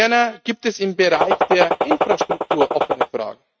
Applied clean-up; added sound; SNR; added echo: neural mask model RNNoise.